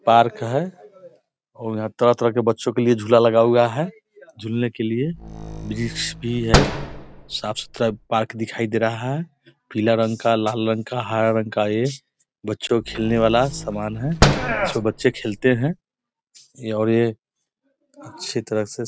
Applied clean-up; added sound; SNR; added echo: none; Slam; 3 dB; none.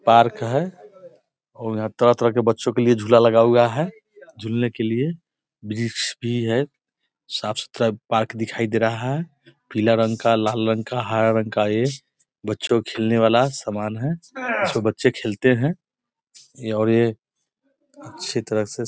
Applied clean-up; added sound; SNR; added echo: none; none; none; none.